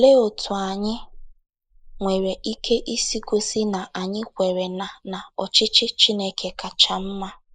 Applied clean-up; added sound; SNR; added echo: neural mask model Resemble Enhance denoiser.